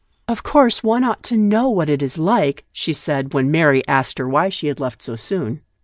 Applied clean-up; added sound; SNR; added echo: none; none; none; none.